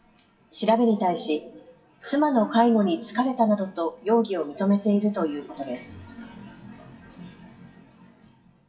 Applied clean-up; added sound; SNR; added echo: classical method WPE with log-MMSE.